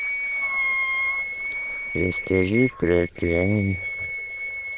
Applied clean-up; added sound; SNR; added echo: neural diffusion model UNIVERSE++.